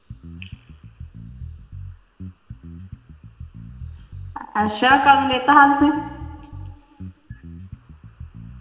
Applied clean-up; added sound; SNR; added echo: none; Bass guitar; 15 dB; reverberation time 3.0 s.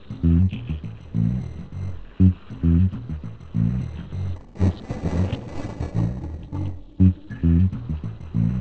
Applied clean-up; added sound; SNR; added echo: neural separator model SepFormer DNS4.